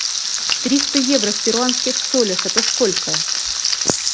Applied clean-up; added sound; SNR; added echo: none; Frying (food); -2 dB; none.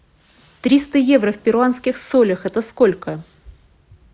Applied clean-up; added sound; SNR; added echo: none; none; none; none.